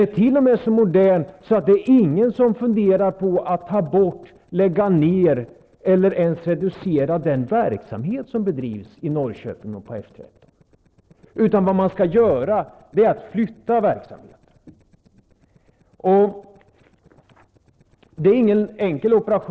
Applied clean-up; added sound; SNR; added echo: neural separator model SepFormer DNS4.